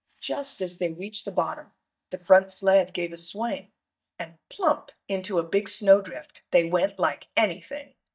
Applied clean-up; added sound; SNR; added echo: neural mask model DeepFilterNet 3.